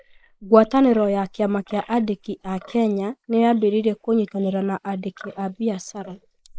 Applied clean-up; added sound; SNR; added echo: neural mask model Resemble Enhance denoiser.